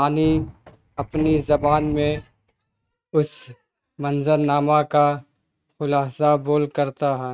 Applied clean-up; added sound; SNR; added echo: neural mask model RNNoise.